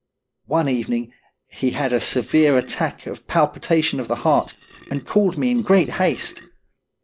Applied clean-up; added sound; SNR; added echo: neural separator model SepFormer DNS4.